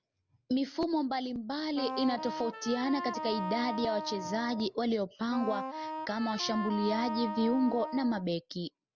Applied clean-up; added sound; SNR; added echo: none; Wind instrument, woodwind instrument; 6 dB; none.